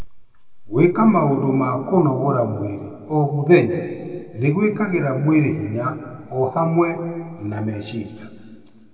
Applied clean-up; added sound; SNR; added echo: none; none; none; reverberation time 1.9 s.